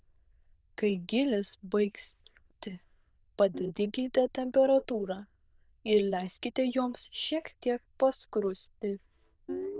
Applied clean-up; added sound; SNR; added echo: neural diffusion model UNIVERSE++.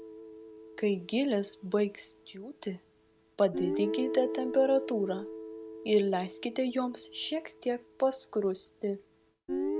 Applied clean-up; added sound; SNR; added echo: none; Guitar; 8 dB; none.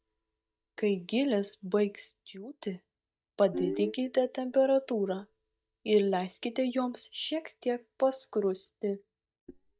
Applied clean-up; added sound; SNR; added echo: neural mask model DeepFilterNet 3.